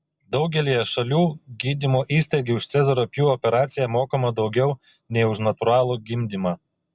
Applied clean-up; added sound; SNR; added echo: none; none; none; none.